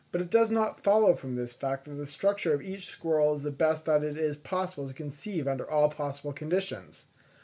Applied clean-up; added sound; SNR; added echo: none; none; none; none.